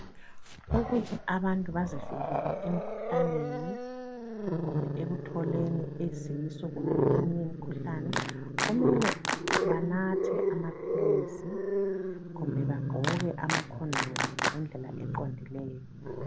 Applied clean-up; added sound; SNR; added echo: none; Clapping + Growling; -3 dB; none.